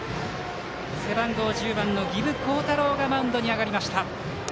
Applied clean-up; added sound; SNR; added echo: none; none; none; none.